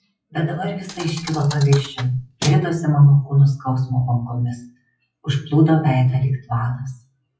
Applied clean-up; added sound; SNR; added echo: classical method WPE with log-MMSE.